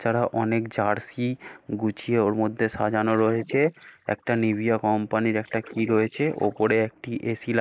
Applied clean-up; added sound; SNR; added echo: neural mask model Resemble Enhance denoiser.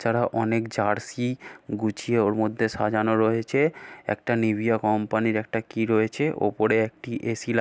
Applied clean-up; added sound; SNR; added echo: none; none; none; none.